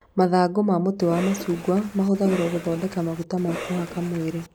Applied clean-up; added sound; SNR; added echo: none; Cough; 12 dB; none.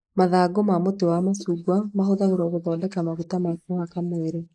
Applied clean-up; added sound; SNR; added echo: neural mask model Resemble Enhance denoiser.